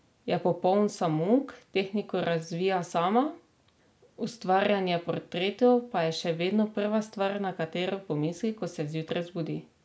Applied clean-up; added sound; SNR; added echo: none; none; none; none.